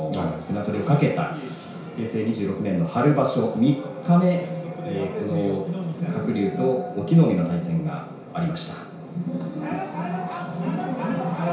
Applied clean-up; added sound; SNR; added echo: none; Wind; 19 dB; reverberation time 0.6 s.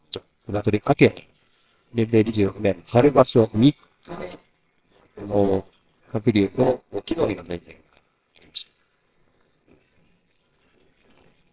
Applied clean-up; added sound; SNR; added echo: neural separator model SepFormer WHAMR!.